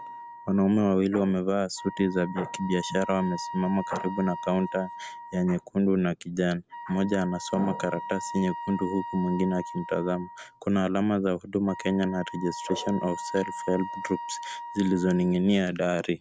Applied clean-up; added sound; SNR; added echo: none; Wind instrument, woodwind instrument; 12 dB; none.